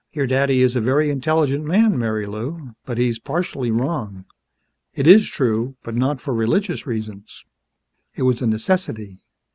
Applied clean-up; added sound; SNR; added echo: none; none; none; none.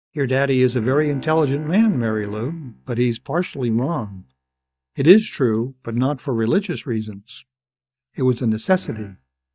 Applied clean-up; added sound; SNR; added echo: neural mask model DeepFilterNet 3.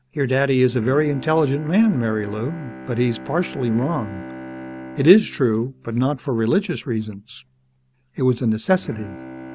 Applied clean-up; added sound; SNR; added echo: none; Bowed string instrument; 16 dB; none.